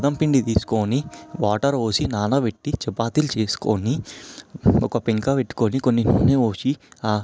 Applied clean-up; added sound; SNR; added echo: none; none; none; none.